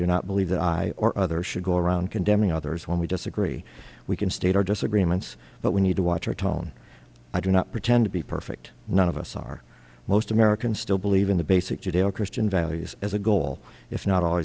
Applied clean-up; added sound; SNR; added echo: none; none; none; none.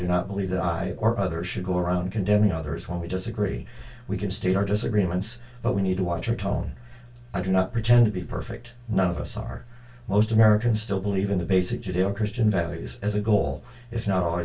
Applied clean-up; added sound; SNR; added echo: none; none; none; reverberation time 0.2 s.